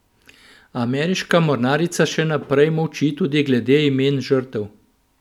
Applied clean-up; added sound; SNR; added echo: none; none; none; none.